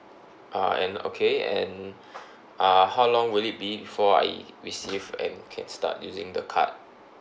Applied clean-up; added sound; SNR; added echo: none; none; none; none.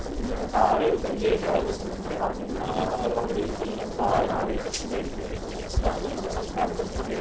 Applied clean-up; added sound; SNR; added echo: neural separator model SepFormer DNS4.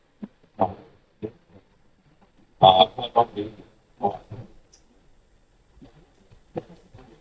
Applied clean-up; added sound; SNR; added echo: neural mask model DeepFilterNet 3.